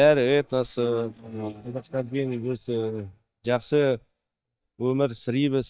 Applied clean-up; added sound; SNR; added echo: neural mask model DeepFilterNet 3.